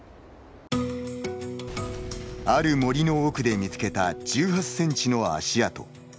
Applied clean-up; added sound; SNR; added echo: none; Boom; 15 dB; none.